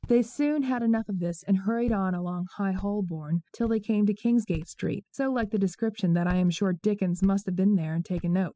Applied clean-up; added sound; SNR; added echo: classical method spectral subtraction.